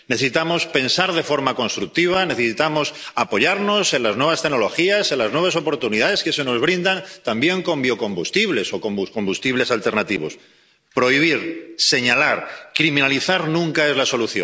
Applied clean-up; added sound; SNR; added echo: none; none; none; none.